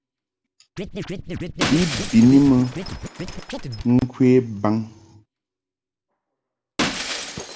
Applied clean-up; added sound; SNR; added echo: none; Shatter + Scratching (performance technique); 9 dB; none.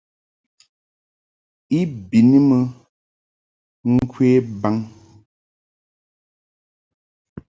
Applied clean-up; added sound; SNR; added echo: none; none; none; none.